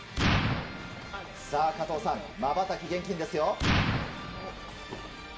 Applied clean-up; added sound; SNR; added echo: none; Explosion; -2 dB; reverberation time 0.6 s.